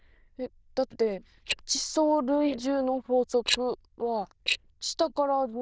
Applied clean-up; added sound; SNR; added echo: neural diffusion model UNIVERSE++.